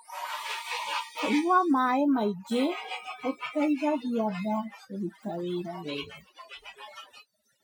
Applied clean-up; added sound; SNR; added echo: classical method Wiener filter.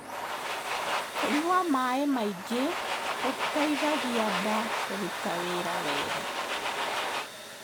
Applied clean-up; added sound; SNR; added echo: none; Domestic sounds, home sounds; 1 dB; none.